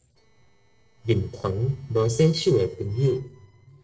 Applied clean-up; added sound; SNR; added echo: neural separator model SepFormer DNS4.